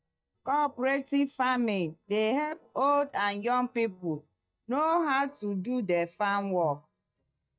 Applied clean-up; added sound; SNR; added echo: neural mask model DeepFilterNet 3.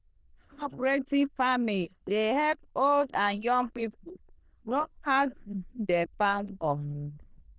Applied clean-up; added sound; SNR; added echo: neural diffusion model UNIVERSE++.